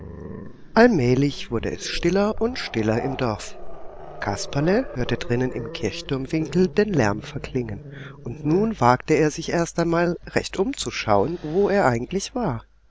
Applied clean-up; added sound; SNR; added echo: none; Growling; 13 dB; none.